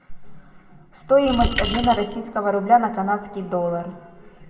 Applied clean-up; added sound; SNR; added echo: none; Coin (dropping); 3 dB; reverberation time 1.0 s.